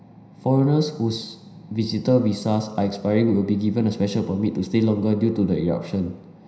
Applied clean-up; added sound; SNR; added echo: none; none; none; reverberation time 0.9 s.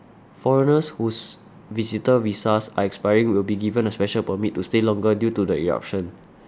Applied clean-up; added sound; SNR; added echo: none; none; none; none.